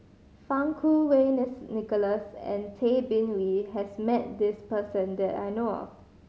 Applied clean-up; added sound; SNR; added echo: none; none; none; none.